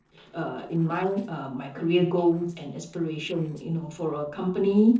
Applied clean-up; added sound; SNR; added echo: neural separator model SepFormer DNS4.